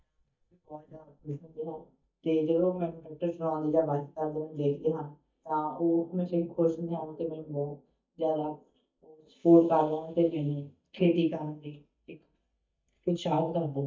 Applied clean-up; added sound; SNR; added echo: neural mask model DeepFilterNet 3.